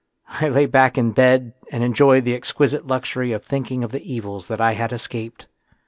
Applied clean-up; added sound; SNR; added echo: none; none; none; none.